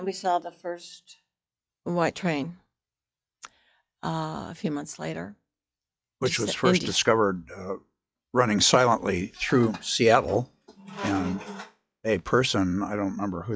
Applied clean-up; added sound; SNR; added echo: classical method log-MMSE.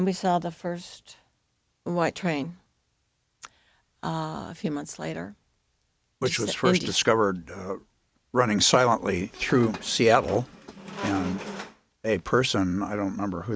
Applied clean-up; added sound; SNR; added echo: none; Squeak; 13 dB; none.